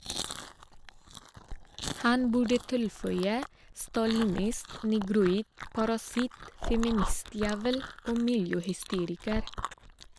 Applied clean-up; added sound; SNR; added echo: none; Chewing, mastication; 8 dB; none.